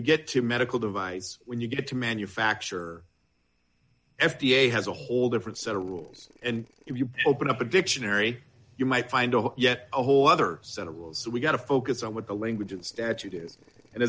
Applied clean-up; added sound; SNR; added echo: neural separator model SepFormer DNS4.